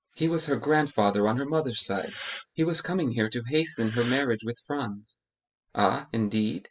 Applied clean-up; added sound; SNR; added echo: classical method spectral subtraction.